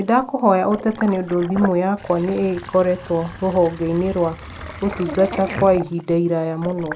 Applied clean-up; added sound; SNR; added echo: none; Sink (filling or washing); 14 dB; none.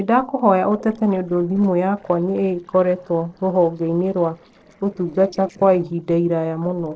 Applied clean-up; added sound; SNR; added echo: neural separator model SepFormer DNS4.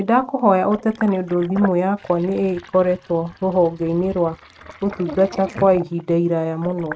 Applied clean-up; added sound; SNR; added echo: neural mask model RNNoise.